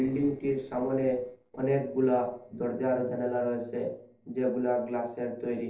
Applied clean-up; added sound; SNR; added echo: neural separator model SepFormer DNS4.